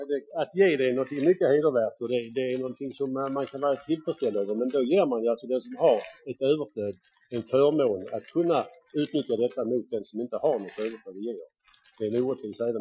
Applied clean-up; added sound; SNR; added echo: classical method Wiener filter.